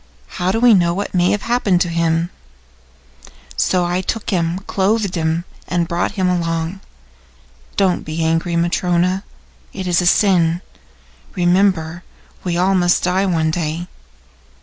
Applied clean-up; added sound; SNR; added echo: none; none; none; none.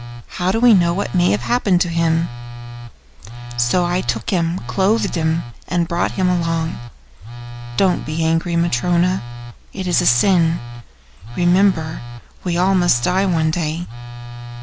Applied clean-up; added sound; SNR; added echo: none; Telephone; 11 dB; none.